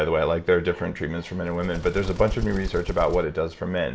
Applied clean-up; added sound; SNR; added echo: none; Bird; 7 dB; none.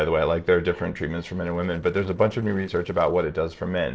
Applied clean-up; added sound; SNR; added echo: neural separator model SepFormer DNS4.